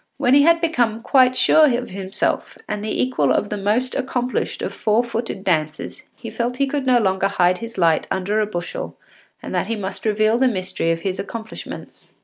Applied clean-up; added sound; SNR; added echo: none; none; none; none.